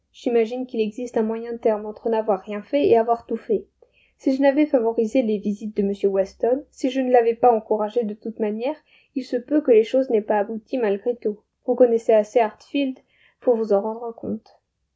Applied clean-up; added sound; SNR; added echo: none; none; none; none.